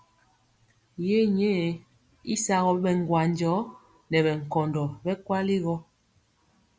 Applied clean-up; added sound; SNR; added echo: none; none; none; none.